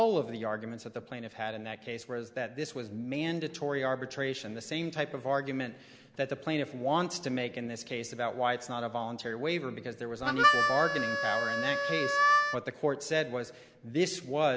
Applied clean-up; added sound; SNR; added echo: none; Harmonica; -4 dB; none.